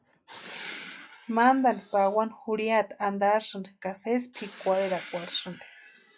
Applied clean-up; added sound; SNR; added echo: classical method log-MMSE.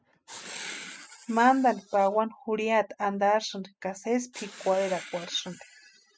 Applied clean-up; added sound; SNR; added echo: classical method spectral subtraction.